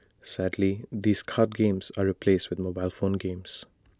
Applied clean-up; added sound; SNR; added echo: none; none; none; none.